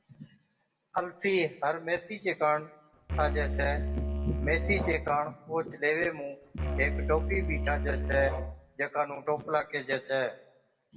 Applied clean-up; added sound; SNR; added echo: none; Musical instrument; 0 dB; reverberation time 0.6 s.